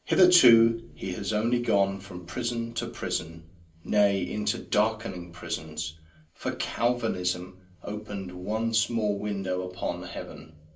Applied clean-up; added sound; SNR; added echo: none; none; none; reverberation time 0.3 s.